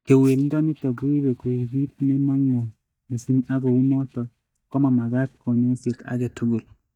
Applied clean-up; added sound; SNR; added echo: neural mask model DeepFilterNet 3.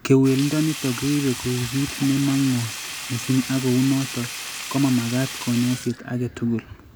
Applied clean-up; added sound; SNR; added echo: none; Sink (filling or washing); 11 dB; none.